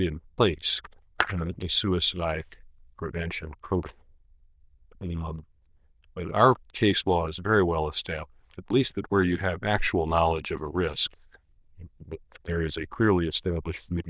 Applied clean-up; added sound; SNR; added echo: neural diffusion model UNIVERSE++.